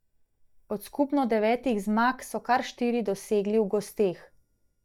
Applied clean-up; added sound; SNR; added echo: neural mask model DeepFilterNet 3.